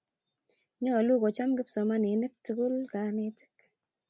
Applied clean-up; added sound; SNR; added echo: none; none; none; none.